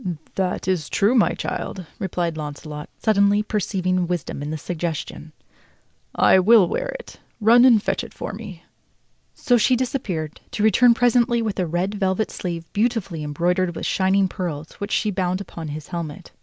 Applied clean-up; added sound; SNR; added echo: none; none; none; none.